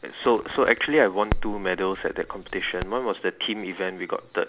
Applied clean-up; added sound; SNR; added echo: none; Crackle; 8 dB; none.